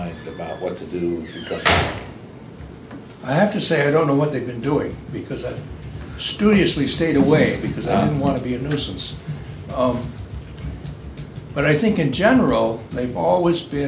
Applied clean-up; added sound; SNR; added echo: none; none; none; none.